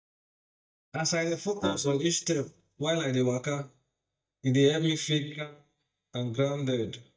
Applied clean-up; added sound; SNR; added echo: neural mask model DeepFilterNet 3.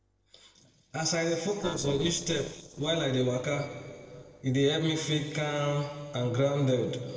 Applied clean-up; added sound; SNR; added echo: neural separator model SepFormer DNS4.